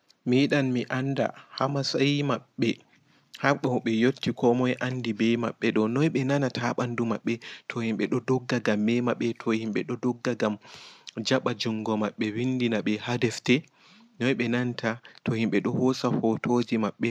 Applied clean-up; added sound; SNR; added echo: none; none; none; none.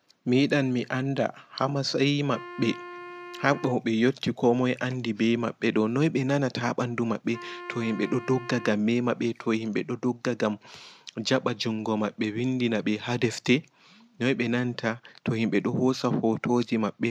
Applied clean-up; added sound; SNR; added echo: none; Wind instrument, woodwind instrument; 17 dB; none.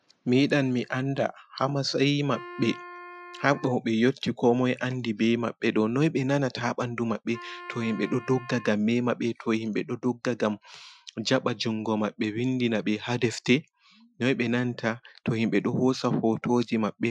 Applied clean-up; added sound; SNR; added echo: classical method Wiener filter.